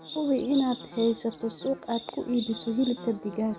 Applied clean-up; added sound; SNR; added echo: none; Buzz / Bird + Bird vocalization, bird call, bird song; 15 dB; none.